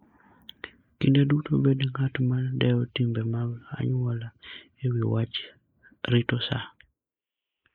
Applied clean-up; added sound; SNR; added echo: neural mask model Resemble Enhance denoiser.